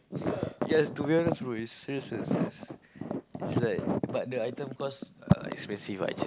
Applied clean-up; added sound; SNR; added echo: none; none; none; none.